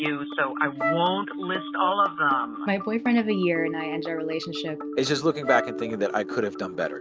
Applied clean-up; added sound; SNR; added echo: none; Wind instrument, woodwind instrument; 6 dB; none.